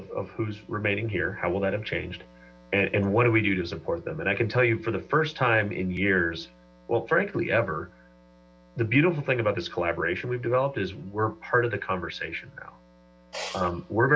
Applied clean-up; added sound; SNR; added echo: none; none; none; none.